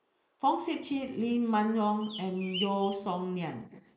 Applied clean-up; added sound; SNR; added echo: neural mask model Resemble Enhance denoiser.